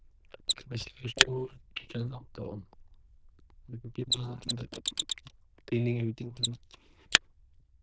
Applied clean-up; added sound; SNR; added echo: neural diffusion model UNIVERSE++.